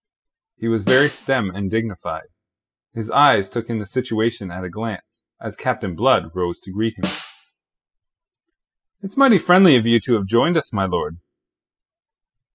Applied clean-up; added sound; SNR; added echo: classical method spectral subtraction.